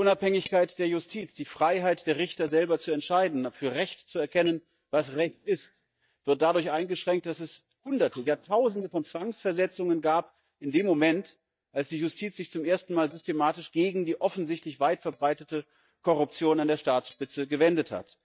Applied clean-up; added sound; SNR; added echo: neural mask model DeepFilterNet 3.